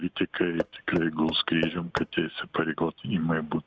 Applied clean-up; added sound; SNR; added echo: neural mask model RNNoise.